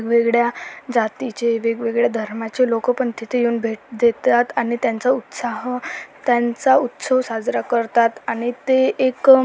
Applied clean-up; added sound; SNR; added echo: none; none; none; none.